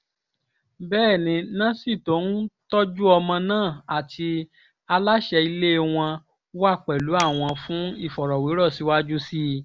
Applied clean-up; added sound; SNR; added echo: none; Bicycle bell; 5 dB; none.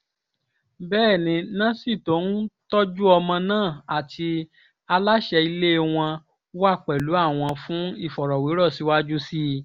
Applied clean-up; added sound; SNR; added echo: none; none; none; none.